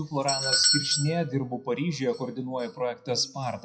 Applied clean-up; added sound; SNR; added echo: classical method WPE with log-MMSE.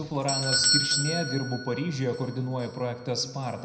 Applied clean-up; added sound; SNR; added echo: none; Doorbell; 1 dB; reverberation time 0.8 s.